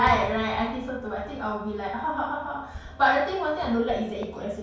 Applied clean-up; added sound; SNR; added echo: none; Fireworks; 14 dB; reverberation time 0.5 s.